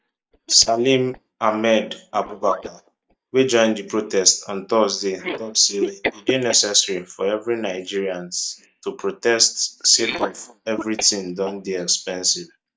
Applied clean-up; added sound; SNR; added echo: neural mask model DeepFilterNet 3.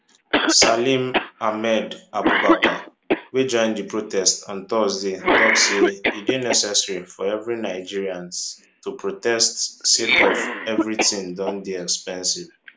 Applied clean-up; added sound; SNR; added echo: none; Cough; 2 dB; none.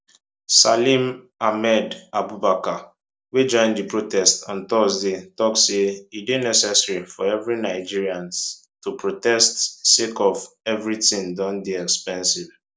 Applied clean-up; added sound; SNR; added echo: none; none; none; none.